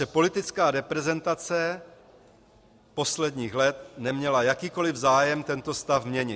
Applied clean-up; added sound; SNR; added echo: none; none; none; none.